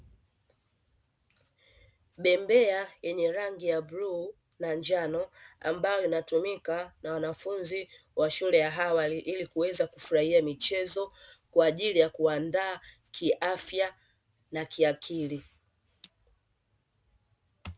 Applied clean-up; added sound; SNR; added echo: none; none; none; none.